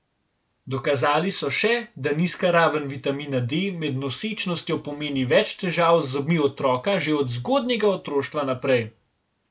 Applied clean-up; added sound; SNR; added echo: none; none; none; none.